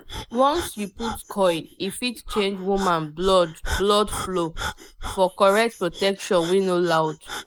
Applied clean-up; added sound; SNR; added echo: neural mask model Resemble Enhance denoiser.